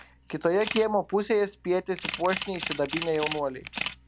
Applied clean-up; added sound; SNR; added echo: none; Camera; 8 dB; none.